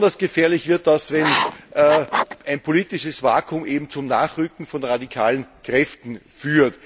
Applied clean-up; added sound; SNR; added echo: none; Writing; 3 dB; none.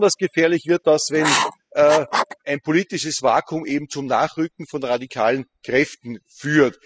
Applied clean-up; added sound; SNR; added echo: classical method spectral subtraction.